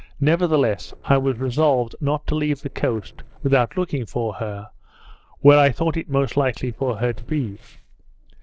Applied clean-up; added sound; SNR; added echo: neural separator model SepFormer DNS4.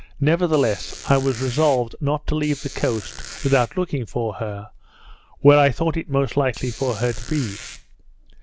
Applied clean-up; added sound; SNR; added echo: none; Squeak; 16 dB; none.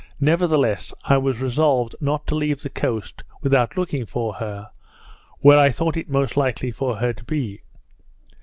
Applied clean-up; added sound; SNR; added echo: none; none; none; none.